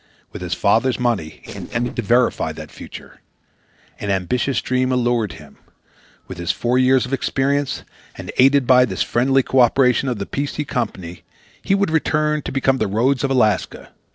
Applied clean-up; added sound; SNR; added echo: neural separator model SepFormer DNS4.